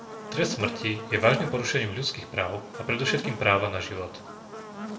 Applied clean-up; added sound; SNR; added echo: none; Buzz; 9 dB; reverberation time 0.6 s.